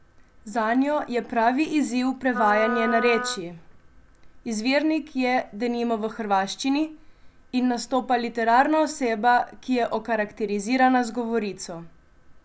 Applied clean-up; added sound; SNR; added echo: none; Wind instrument, woodwind instrument; 7 dB; none.